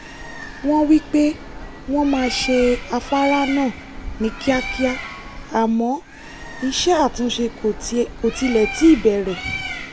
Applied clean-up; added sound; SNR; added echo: none; Bird; 11 dB; none.